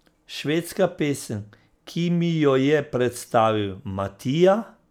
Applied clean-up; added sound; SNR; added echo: none; none; none; none.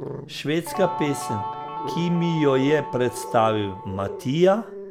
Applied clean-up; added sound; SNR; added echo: none; Growling + Guitar; 9 dB; none.